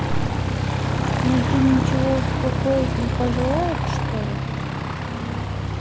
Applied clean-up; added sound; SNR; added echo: none; Aircraft; -3 dB; none.